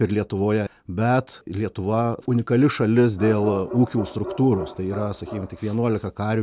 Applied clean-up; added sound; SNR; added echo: none; Bark; 13 dB; none.